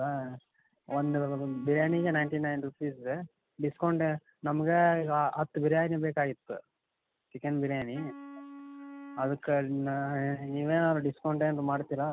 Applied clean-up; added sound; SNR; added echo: none; Wind instrument, woodwind instrument; 17 dB; none.